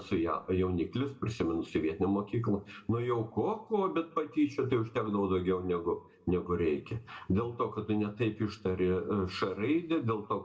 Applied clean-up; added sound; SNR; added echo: none; none; none; reverberation time 0.6 s.